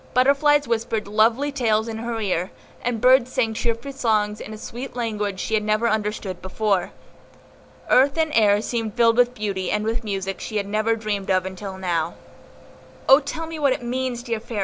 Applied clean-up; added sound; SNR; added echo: none; none; none; none.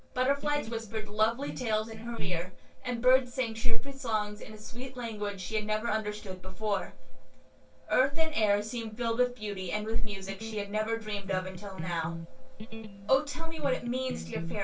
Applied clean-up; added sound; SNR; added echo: neural separator model SepFormer DNS4.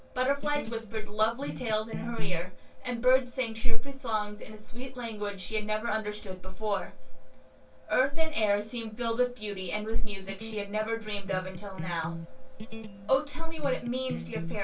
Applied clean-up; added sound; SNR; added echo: none; Electric guitar; 18 dB; reverberation time 0.2 s.